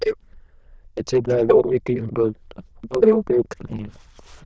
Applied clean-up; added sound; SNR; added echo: neural diffusion model UNIVERSE++.